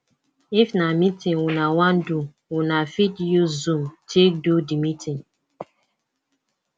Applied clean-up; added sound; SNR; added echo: none; none; none; none.